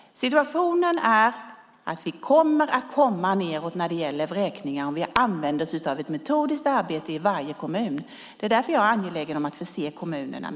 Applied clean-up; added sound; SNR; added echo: none; none; none; none.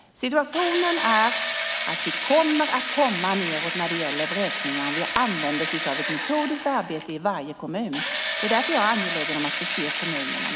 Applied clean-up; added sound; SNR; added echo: none; Engine / Drill; 3 dB; none.